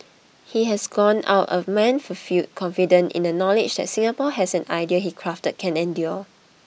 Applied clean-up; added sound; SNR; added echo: none; none; none; none.